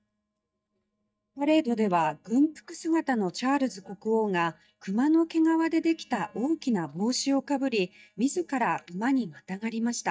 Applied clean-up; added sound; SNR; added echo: neural mask model DeepFilterNet 3.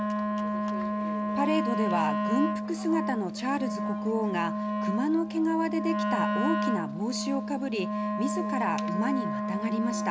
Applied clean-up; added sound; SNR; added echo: none; Wind instrument, woodwind instrument; -1 dB; none.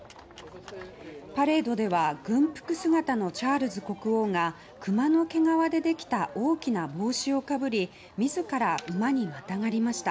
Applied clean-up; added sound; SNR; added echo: none; none; none; none.